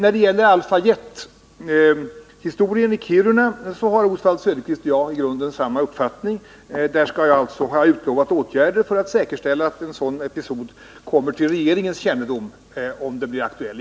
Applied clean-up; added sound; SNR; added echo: none; none; none; none.